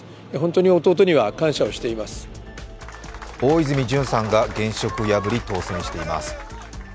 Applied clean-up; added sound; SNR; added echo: none; none; none; none.